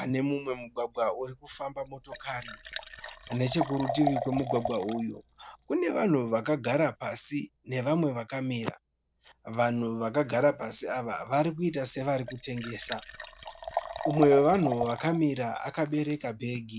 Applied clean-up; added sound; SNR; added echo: none; Liquid; 10 dB; none.